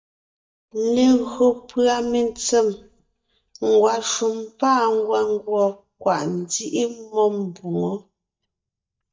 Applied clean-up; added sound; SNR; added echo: neural mask model DeepFilterNet 3.